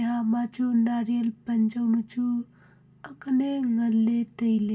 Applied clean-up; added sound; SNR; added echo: none; none; none; reverberation time 0.2 s.